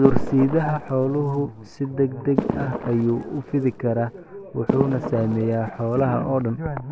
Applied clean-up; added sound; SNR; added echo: none; Fireworks; 8 dB; none.